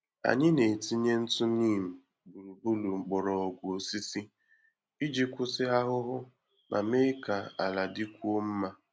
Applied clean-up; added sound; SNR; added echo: none; none; none; none.